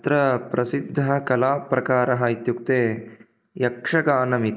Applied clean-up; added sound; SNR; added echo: neural mask model Resemble Enhance denoiser.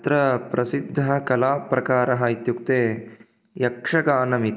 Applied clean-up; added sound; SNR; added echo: none; none; none; none.